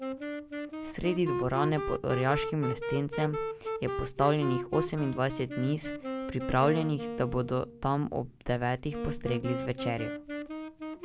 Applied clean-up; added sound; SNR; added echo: none; Wind instrument, woodwind instrument; 5 dB; none.